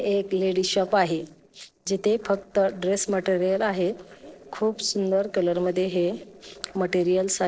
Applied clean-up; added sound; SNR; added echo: neural separator model SepFormer DNS4.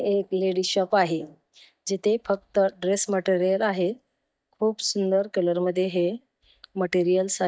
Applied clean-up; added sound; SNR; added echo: neural mask model DeepFilterNet 3.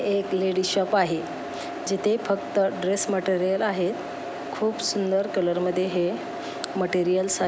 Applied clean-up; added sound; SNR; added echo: none; none; none; none.